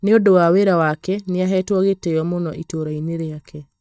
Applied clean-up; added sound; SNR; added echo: neural mask model DeepFilterNet 3.